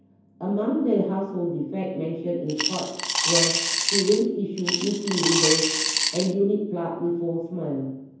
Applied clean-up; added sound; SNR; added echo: none; Coin (dropping) / Glass; -1 dB; reverberation time 0.9 s.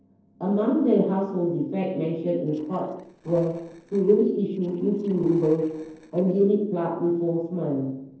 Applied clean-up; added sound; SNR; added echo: neural separator model SepFormer DNS4.